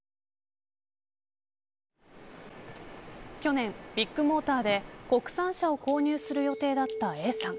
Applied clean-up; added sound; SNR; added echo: none; none; none; none.